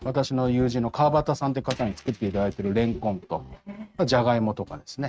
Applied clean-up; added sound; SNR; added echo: neural mask model RNNoise.